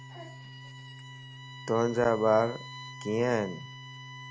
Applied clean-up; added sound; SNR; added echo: none; Bowed string instrument + Organ; 14 dB; none.